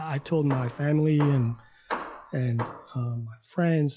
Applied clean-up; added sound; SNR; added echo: classical method log-MMSE.